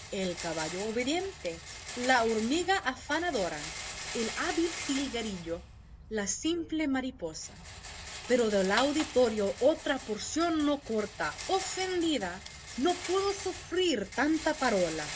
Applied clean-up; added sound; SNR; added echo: none; Rattle; 11 dB; none.